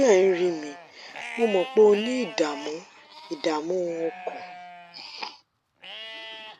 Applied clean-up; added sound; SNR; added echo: none; Livestock, farm animals, working animals; 15 dB; none.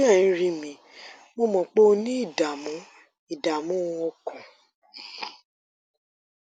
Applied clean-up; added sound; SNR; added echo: none; none; none; none.